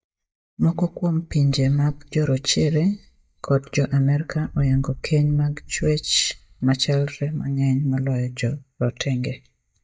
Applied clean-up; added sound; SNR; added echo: neural mask model DeepFilterNet 3.